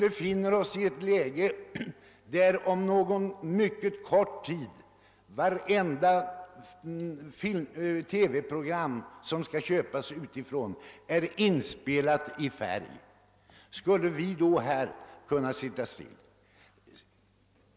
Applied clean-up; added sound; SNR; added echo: none; none; none; none.